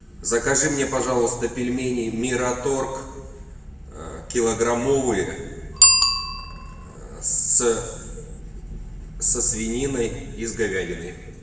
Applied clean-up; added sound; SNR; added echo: none; Bicycle bell; 4 dB; reverberation time 1.3 s.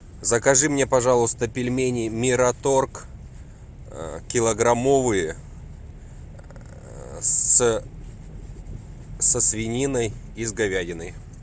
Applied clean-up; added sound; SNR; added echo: none; none; none; none.